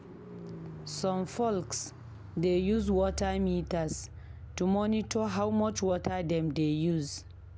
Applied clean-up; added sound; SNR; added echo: none; Car; 12 dB; none.